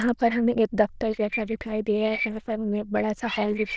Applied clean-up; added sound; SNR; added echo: neural diffusion model UNIVERSE++.